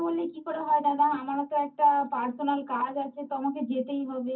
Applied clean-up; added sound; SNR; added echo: none; none; none; reverberation time 0.4 s.